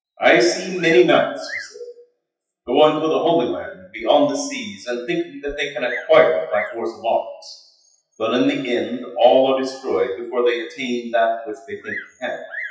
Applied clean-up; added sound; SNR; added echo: classical method WPE with log-MMSE.